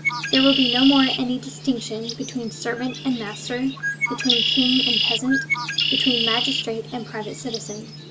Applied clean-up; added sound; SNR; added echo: none; Bird; 0 dB; none.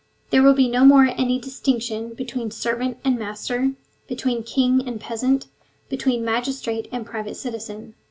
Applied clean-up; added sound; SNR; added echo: none; none; none; none.